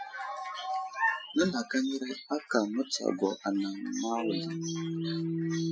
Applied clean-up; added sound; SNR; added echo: classical method Wiener filter.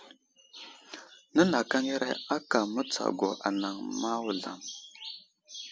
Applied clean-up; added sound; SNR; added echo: none; none; none; none.